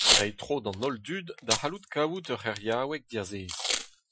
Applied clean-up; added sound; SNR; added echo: classical method Wiener filter.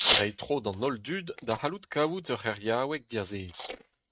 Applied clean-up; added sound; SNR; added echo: neural mask model RNNoise.